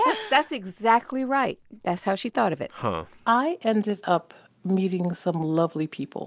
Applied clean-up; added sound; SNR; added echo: none; none; none; none.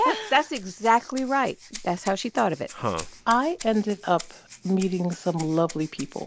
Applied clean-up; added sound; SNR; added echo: none; Rattle (instrument); 18 dB; none.